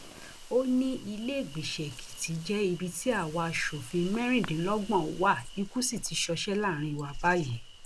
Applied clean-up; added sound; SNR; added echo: none; Insect; 13 dB; none.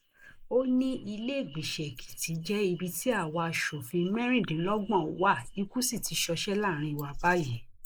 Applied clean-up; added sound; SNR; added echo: neural mask model Resemble Enhance denoiser.